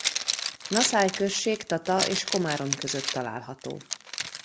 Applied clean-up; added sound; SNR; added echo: none; Zipper (clothing); 3 dB; none.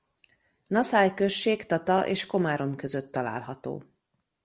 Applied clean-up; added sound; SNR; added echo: none; none; none; none.